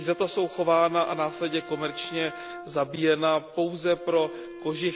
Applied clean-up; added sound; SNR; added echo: none; Bowed string instrument; 15 dB; none.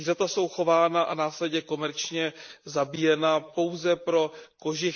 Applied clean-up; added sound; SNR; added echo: neural mask model Resemble Enhance denoiser.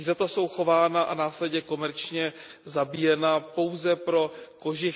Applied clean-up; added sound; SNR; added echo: none; none; none; none.